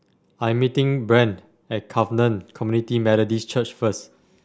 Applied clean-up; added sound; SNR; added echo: none; none; none; none.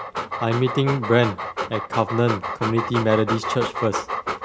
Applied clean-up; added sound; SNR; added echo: none; Dog; 5 dB; none.